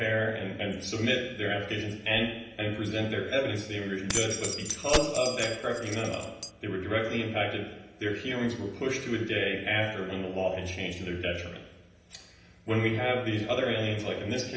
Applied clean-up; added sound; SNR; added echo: none; Keys jangling; 3 dB; reverberation time 0.9 s.